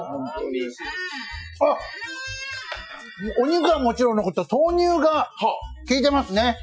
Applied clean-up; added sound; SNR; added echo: classical method Wiener filter.